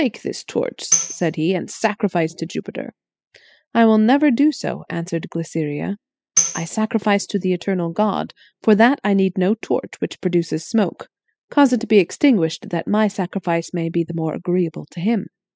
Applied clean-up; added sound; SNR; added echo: classical method spectral subtraction.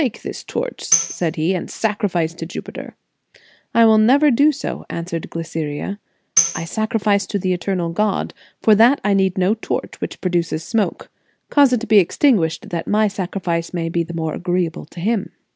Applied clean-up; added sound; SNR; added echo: none; Tambourine; 6 dB; none.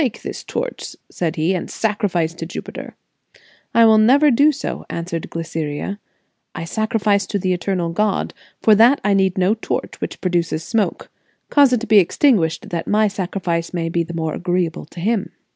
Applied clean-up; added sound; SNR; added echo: none; none; none; none.